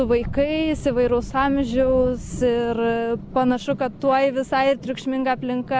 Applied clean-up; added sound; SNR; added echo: none; none; none; none.